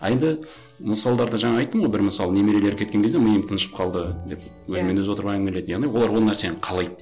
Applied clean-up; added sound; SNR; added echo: none; Bowed string instrument; 18 dB; none.